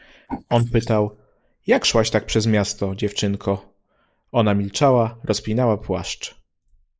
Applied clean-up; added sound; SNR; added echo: neural mask model Resemble Enhance denoiser.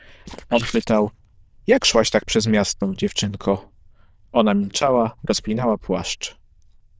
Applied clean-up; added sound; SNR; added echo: neural diffusion model UNIVERSE++.